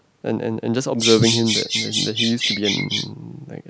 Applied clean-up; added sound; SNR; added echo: none; Bird vocalization, bird call, bird song; 1 dB; none.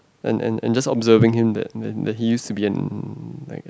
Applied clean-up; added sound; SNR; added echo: none; none; none; none.